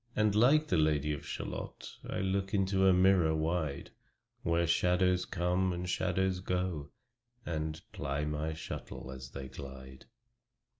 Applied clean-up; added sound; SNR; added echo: none; none; none; none.